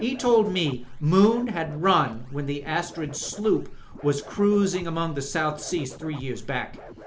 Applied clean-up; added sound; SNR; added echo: none; Scratching (performance technique); 15 dB; none.